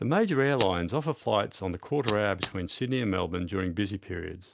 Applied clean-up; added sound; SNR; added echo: none; Rattle (instrument); -2 dB; none.